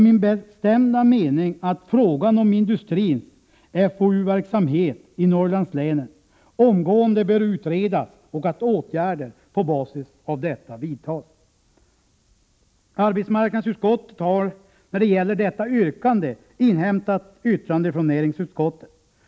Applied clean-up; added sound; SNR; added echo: none; none; none; none.